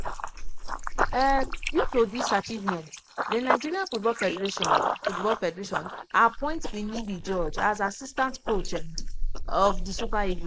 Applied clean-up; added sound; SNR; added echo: neural mask model Resemble Enhance denoiser.